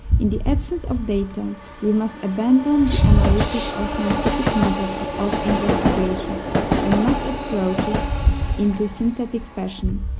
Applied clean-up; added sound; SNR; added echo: none; Train; -1 dB; none.